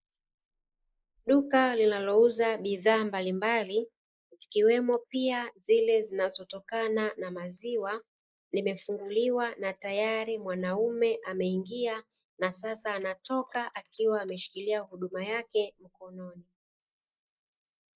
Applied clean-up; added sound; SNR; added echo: neural mask model Resemble Enhance denoiser.